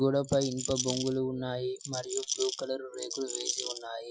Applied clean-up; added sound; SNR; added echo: classical method Wiener filter.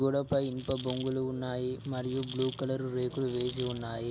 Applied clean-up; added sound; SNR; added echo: none; Rattle; 8 dB; none.